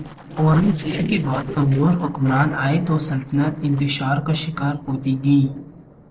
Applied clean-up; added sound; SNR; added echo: neural separator model SepFormer DNS4.